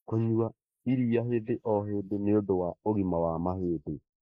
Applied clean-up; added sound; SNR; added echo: neural mask model Resemble Enhance denoiser.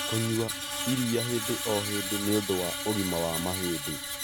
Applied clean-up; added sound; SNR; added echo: none; Screech; 3 dB; none.